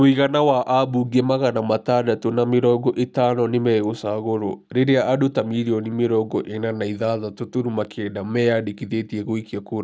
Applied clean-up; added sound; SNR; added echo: none; none; none; none.